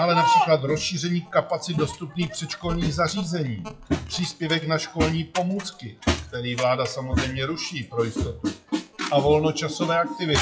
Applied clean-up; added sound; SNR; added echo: classical method WPE with log-MMSE.